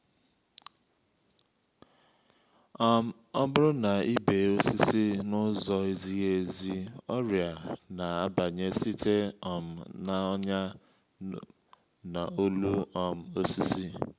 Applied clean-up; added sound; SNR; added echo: none; none; none; none.